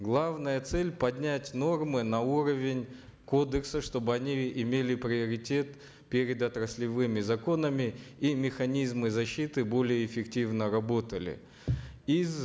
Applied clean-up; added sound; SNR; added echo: none; none; none; none.